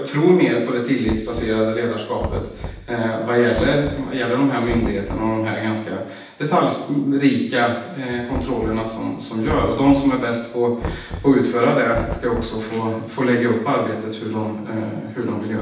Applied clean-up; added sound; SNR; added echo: none; Knock; 13 dB; reverberation time 0.9 s.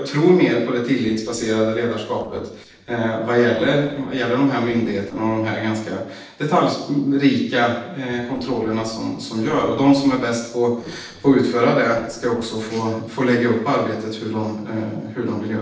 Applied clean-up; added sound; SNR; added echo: neural separator model SepFormer DNS4.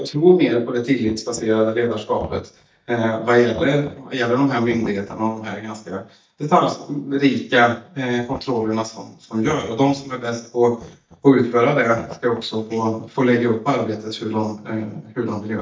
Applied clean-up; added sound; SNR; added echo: neural mask model DeepFilterNet 3.